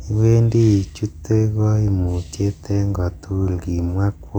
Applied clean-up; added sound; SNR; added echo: none; none; none; none.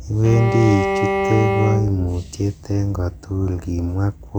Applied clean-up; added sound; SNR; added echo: none; Bowed string instrument; 3 dB; none.